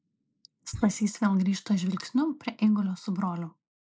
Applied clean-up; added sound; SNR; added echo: neural mask model Resemble Enhance denoiser.